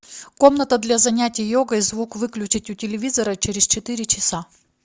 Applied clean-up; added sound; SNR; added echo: none; none; none; none.